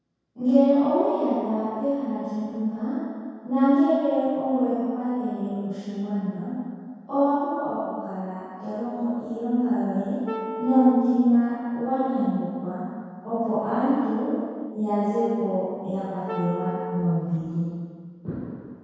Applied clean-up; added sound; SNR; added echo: none; Wind instrument, woodwind instrument; 9 dB; reverberation time 2.0 s.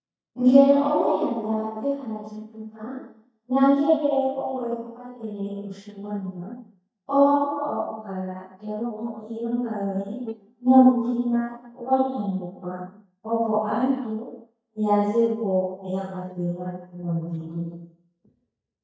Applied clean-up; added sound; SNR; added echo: neural mask model DeepFilterNet 3.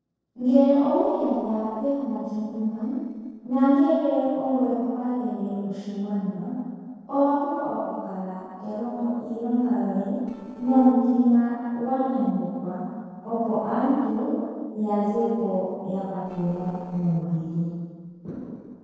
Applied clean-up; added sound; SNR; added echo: neural separator model SepFormer DNS4.